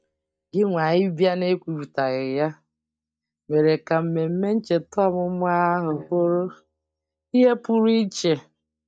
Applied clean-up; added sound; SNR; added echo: neural mask model DeepFilterNet 3.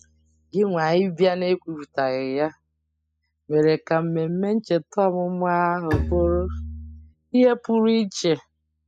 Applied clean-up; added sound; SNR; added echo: classical method spectral subtraction.